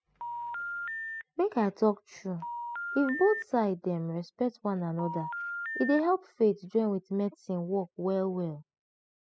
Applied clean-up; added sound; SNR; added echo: classical method spectral subtraction.